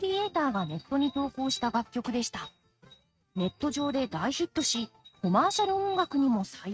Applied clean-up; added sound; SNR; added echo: neural mask model RNNoise.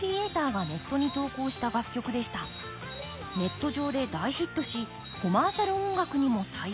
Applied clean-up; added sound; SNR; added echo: none; Bird; 9 dB; none.